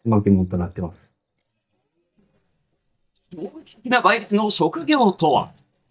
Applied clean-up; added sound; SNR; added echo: neural mask model DeepFilterNet 3.